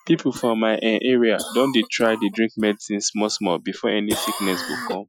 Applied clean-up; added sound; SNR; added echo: classical method Wiener filter.